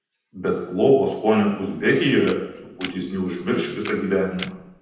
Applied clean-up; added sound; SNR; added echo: none; Camera; 18 dB; reverberation time 0.9 s.